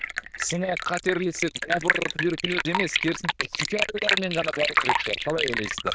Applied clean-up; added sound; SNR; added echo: neural diffusion model UNIVERSE++.